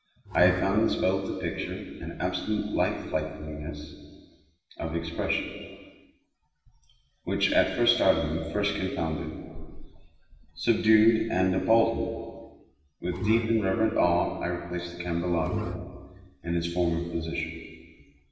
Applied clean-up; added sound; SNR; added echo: none; Bowed string instrument; 8 dB; reverberation time 1.7 s.